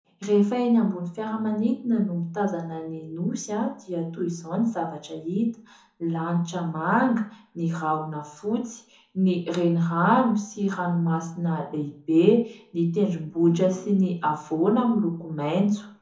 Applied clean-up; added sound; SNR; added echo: none; none; none; reverberation time 0.5 s.